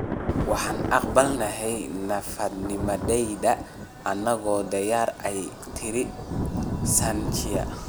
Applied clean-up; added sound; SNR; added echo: none; Thunder / Rain; 4 dB; none.